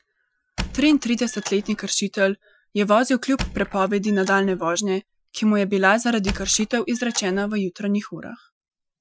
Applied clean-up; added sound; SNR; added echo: classical method Wiener filter.